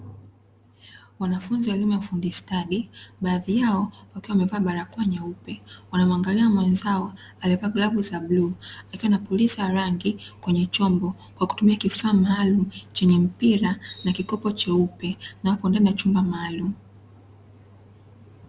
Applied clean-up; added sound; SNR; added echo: none; none; none; none.